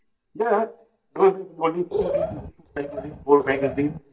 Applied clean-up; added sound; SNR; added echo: neural mask model DeepFilterNet 3.